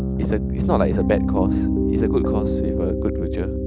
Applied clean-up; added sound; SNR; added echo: none; Piano; -4 dB; none.